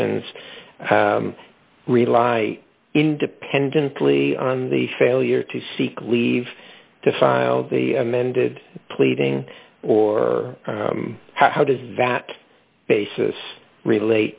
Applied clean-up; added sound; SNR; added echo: none; none; none; none.